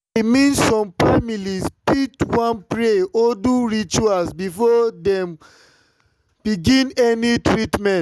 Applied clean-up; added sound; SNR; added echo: none; none; none; none.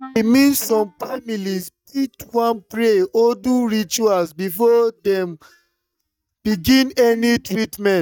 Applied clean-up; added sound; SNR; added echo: neural mask model DeepFilterNet 3.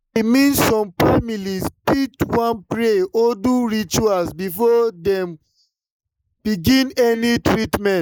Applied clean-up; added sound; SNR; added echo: neural mask model Resemble Enhance denoiser.